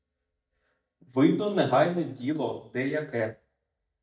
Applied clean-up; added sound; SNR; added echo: neural mask model DeepFilterNet 3.